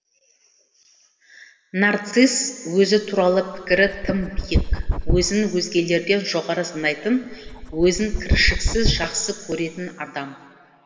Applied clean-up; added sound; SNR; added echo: none; Dog; 3 dB; reverberation time 2.1 s.